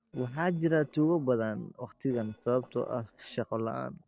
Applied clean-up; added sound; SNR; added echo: neural separator model SepFormer DNS4.